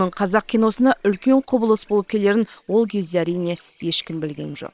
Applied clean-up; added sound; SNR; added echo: neural separator model SepFormer WHAM!.